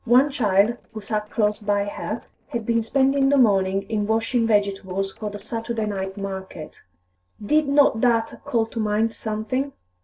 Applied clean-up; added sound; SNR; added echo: neural separator model SepFormer DNS4.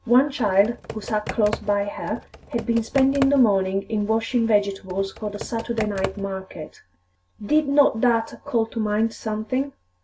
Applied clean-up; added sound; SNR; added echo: none; Computer keyboard; 11 dB; none.